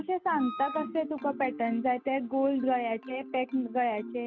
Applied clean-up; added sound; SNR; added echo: none; Wind instrument, woodwind instrument + Marimba, xylophone; 12 dB; none.